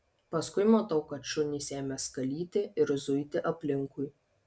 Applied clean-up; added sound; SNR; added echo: none; none; none; none.